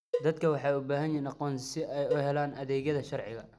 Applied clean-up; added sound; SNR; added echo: none; Cowbell; 8 dB; none.